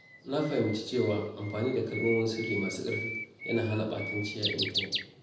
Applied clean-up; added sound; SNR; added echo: none; Bird; 6 dB; reverberation time 0.8 s.